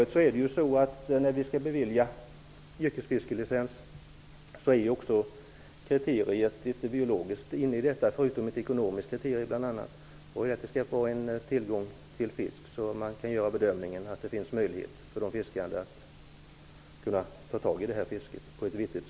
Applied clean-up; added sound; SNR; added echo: none; none; none; none.